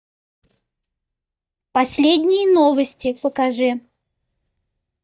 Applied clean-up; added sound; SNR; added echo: neural mask model DeepFilterNet 3.